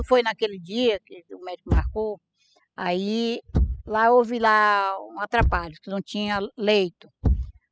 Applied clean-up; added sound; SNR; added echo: classical method spectral subtraction.